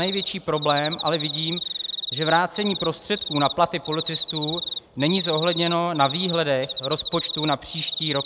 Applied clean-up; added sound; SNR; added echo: none; Cricket; 4 dB; none.